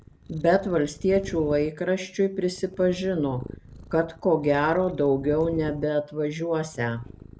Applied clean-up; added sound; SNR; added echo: none; Purr; 17 dB; none.